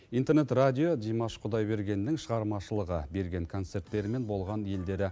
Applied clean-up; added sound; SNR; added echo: none; none; none; none.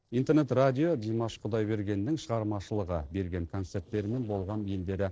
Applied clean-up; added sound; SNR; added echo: neural separator model SepFormer DNS4.